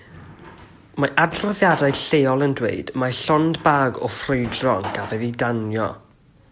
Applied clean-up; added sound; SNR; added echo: none; Drawer open or close; 16 dB; none.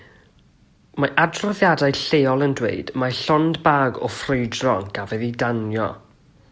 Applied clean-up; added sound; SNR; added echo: none; none; none; none.